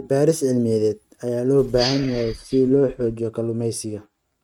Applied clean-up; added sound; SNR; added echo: neural mask model RNNoise.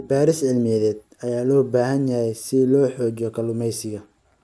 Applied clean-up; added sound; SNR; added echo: none; none; none; none.